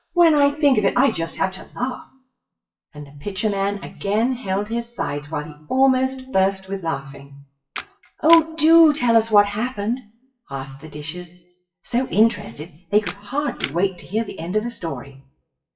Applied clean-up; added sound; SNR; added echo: classical method WPE with log-MMSE.